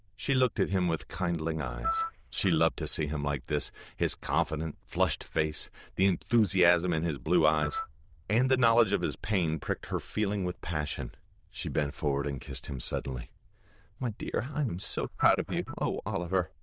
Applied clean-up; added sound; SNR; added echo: neural diffusion model UNIVERSE++.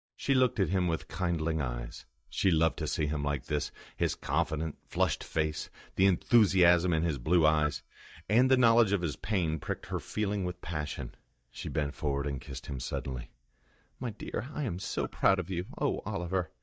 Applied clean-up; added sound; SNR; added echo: neural mask model DeepFilterNet 3.